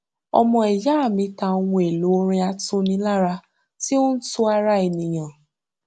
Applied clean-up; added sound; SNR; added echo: none; none; none; none.